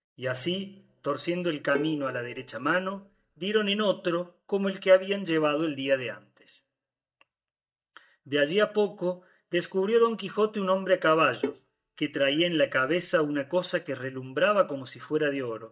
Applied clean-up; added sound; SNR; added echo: neural mask model DeepFilterNet 3.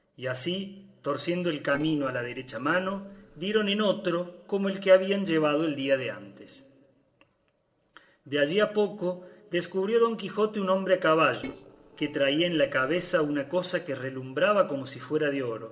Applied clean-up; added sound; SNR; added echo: neural separator model SepFormer DNS4.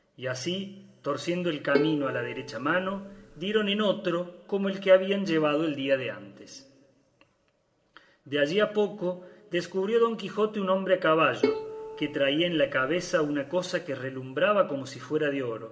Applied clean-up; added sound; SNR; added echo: none; Bowed string instrument; 7 dB; reverberation time 2.7 s.